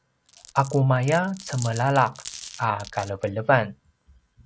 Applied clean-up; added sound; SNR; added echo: none; Glass; 18 dB; none.